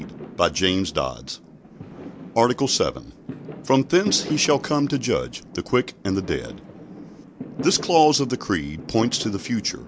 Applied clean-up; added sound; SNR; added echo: none; Fireworks; 14 dB; none.